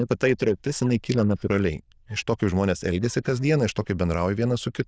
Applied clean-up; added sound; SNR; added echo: neural diffusion model UNIVERSE++.